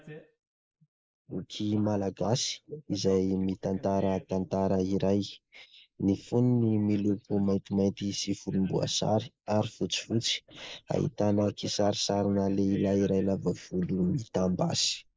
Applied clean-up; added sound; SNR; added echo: neural mask model Resemble Enhance denoiser.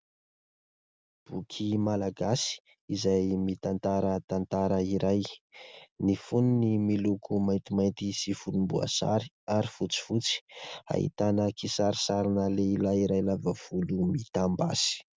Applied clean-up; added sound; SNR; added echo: none; none; none; none.